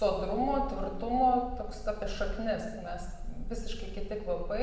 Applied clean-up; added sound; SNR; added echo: none; Bark; 5 dB; reverberation time 1.1 s.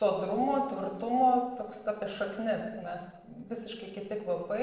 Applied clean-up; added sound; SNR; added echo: neural separator model SepFormer DNS4.